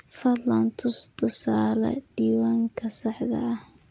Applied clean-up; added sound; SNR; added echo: none; none; none; none.